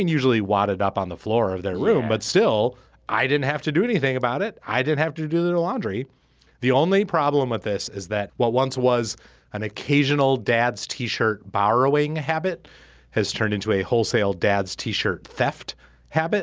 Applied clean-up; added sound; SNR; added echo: none; none; none; none.